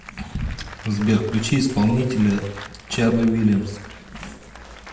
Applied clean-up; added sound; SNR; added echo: none; Applause; 18 dB; reverberation time 0.7 s.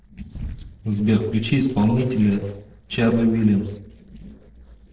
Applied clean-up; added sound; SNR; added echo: neural separator model SepFormer DNS4.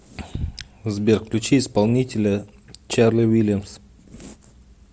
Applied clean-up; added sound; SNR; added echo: none; none; none; none.